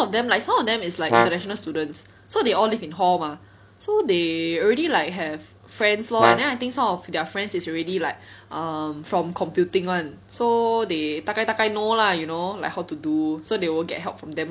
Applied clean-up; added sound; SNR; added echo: none; Brass instrument; 1 dB; none.